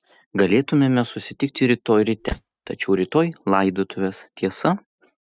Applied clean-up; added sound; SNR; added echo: neural mask model RNNoise.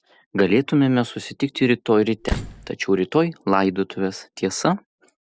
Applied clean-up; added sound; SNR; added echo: none; Slam; 6 dB; none.